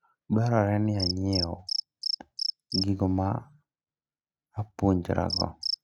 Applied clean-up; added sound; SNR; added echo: neural mask model RNNoise.